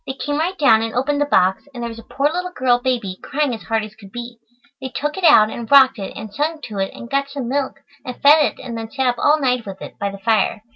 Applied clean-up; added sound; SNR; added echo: none; none; none; none.